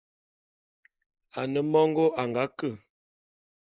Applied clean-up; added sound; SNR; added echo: neural mask model Resemble Enhance denoiser.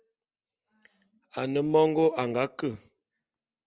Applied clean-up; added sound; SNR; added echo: none; none; none; none.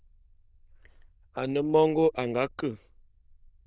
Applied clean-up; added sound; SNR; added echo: neural diffusion model UNIVERSE++.